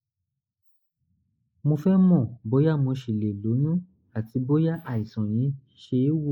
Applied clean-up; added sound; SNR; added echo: neural mask model Resemble Enhance denoiser.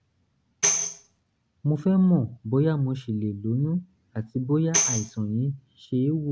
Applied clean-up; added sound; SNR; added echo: none; Tambourine; 1 dB; none.